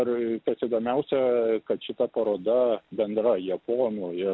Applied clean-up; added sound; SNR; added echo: none; none; none; none.